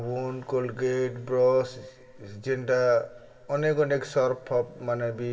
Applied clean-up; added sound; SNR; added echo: none; none; none; reverberation time 2.8 s.